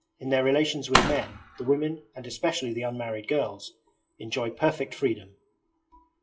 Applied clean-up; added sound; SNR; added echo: classical method WPE with log-MMSE.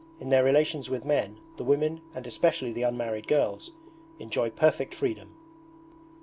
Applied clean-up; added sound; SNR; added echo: none; none; none; none.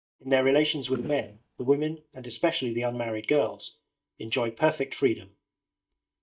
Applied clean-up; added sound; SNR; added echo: neural mask model DeepFilterNet 3.